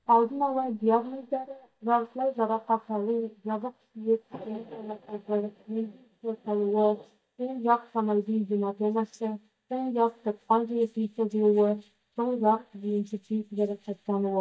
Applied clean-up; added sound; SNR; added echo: neural mask model DeepFilterNet 3.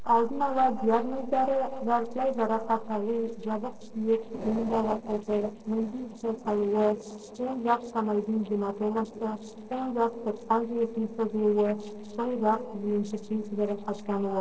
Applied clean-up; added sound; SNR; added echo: neural separator model SepFormer DNS4.